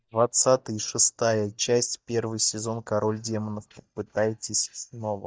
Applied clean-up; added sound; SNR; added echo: neural mask model DeepFilterNet 3.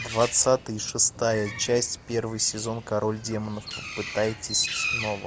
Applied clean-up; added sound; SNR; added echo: none; Bird; 9 dB; none.